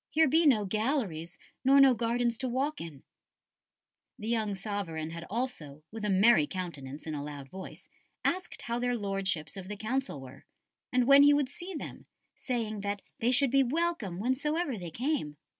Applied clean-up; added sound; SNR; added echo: none; none; none; none.